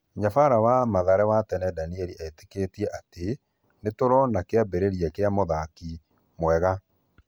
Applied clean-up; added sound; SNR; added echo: none; none; none; none.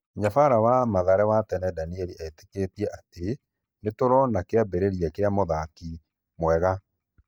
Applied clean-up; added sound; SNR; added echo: neural mask model DeepFilterNet 3.